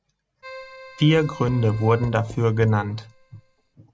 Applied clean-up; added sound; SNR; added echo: none; Keyboard (musical) + Writing; 18 dB; none.